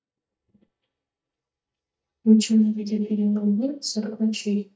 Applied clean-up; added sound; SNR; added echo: neural mask model DeepFilterNet 3.